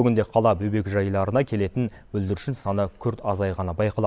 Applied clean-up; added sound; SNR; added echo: none; none; none; none.